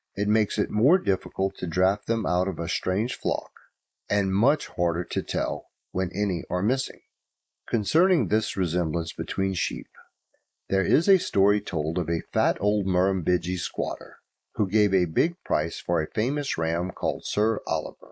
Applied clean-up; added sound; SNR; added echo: neural mask model Resemble Enhance denoiser.